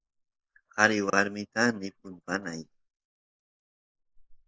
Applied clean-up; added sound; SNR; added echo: neural mask model Resemble Enhance denoiser.